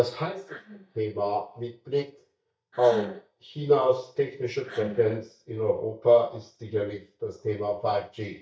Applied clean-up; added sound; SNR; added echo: neural mask model DeepFilterNet 3.